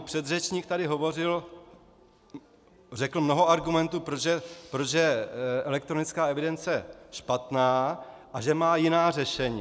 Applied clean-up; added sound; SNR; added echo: none; none; none; none.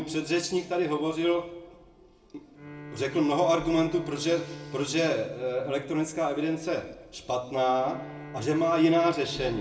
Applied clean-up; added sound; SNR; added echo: none; Bowed string instrument; 17 dB; reverberation time 0.6 s.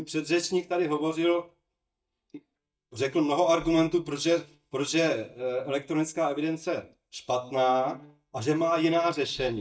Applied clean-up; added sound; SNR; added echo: neural mask model DeepFilterNet 3.